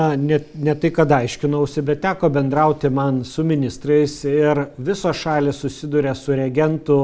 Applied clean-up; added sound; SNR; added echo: none; none; none; none.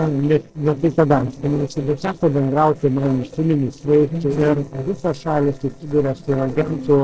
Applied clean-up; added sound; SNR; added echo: neural separator model SepFormer DNS4.